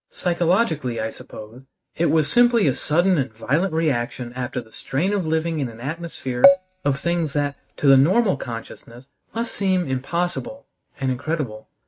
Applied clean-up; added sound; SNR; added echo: neural mask model RNNoise.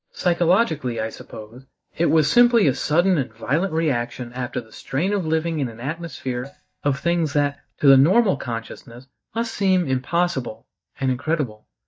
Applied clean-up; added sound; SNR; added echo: neural mask model DeepFilterNet 3.